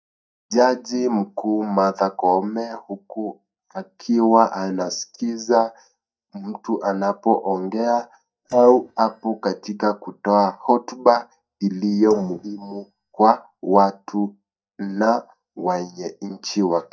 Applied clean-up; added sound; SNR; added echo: neural mask model DeepFilterNet 3.